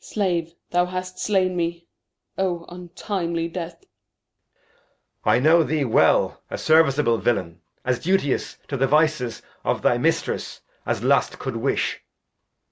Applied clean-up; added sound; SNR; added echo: none; none; none; none.